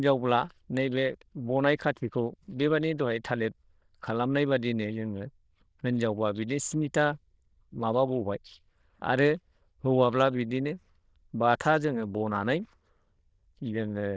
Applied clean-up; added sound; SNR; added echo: neural diffusion model UNIVERSE++.